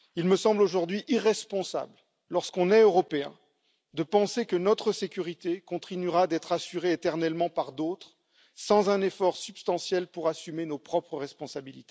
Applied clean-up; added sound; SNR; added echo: none; none; none; none.